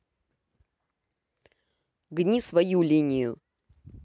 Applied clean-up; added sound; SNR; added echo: none; none; none; none.